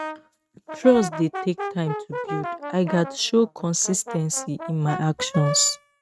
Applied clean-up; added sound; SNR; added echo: neural mask model RNNoise.